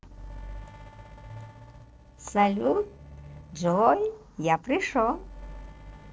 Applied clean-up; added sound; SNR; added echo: neural separator model SepFormer DNS4.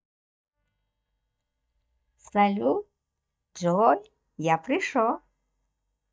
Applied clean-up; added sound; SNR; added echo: neural mask model DeepFilterNet 3.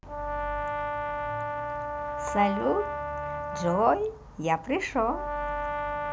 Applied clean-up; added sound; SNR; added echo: none; Brass instrument; 3 dB; none.